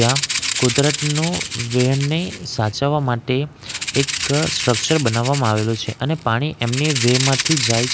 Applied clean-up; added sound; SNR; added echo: none; Rattle (instrument); 5 dB; none.